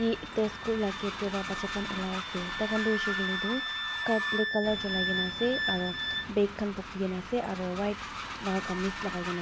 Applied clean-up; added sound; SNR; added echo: none; Train + Wind instrument, woodwind instrument; 3 dB; none.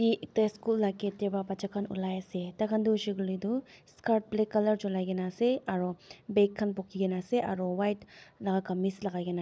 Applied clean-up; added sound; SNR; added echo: none; none; none; none.